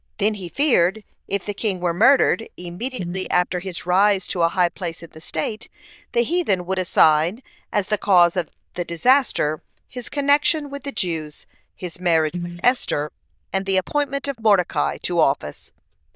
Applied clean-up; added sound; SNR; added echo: neural diffusion model UNIVERSE++.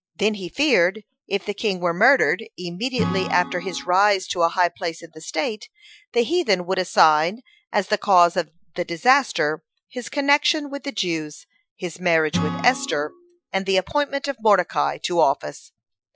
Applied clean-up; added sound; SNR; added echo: classical method Wiener filter.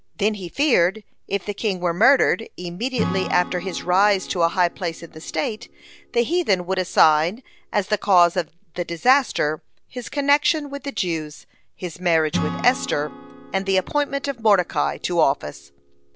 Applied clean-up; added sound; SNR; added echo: none; Acoustic guitar / Strum; 15 dB; none.